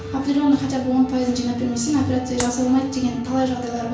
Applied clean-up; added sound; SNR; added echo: none; Clapping; 11 dB; reverberation time 0.5 s.